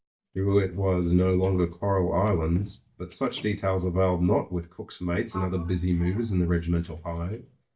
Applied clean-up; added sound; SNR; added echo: neural mask model DeepFilterNet 3.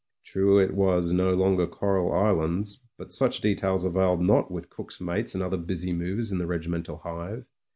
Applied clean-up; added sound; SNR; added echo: none; none; none; none.